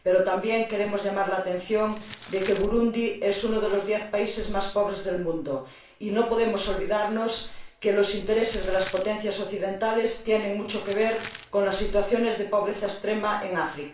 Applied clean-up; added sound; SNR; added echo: none; Crumpling, crinkling; 20 dB; reverberation time 0.3 s.